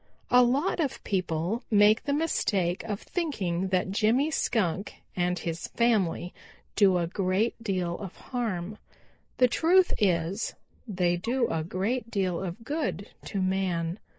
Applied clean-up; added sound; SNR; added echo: neural mask model Resemble Enhance denoiser.